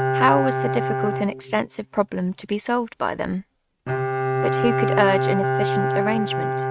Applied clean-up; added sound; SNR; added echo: neural mask model RNNoise.